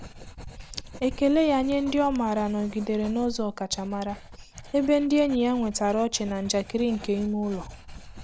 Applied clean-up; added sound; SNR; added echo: none; Writing; 15 dB; none.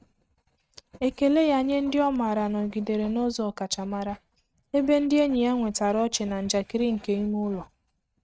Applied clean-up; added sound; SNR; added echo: neural mask model RNNoise.